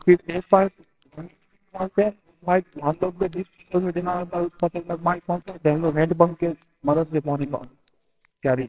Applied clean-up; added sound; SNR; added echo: neural separator model SepFormer WHAMR!.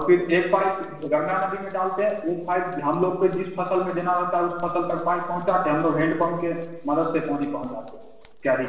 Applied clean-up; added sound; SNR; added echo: none; Zipper (clothing); 19 dB; reverberation time 0.9 s.